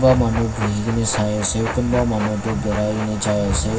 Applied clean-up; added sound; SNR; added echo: none; Train; 11 dB; reverberation time 0.4 s.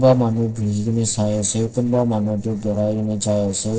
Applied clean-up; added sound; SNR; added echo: neural separator model SepFormer DNS4.